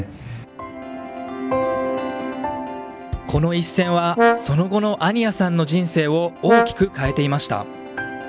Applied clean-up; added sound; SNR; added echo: none; Brass instrument; 1 dB; none.